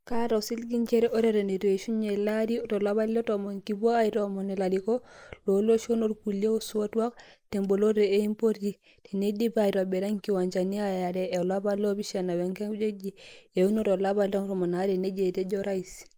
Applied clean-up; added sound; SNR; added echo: neural mask model Resemble Enhance denoiser.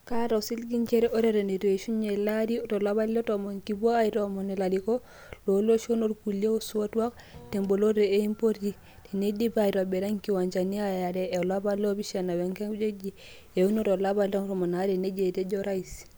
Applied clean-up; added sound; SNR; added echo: none; Printer; 20 dB; none.